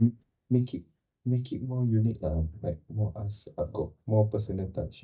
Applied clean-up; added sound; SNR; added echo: neural mask model DeepFilterNet 3.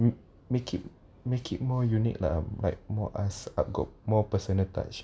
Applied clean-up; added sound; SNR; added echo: none; none; none; none.